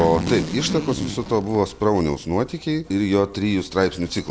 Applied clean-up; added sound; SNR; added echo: none; Zipper (clothing); 10 dB; none.